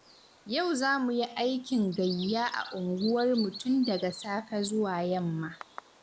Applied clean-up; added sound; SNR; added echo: none; Bird vocalization, bird call, bird song; 18 dB; none.